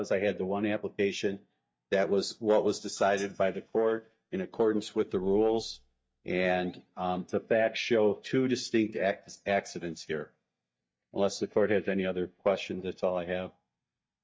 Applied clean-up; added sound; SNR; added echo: neural mask model DeepFilterNet 3.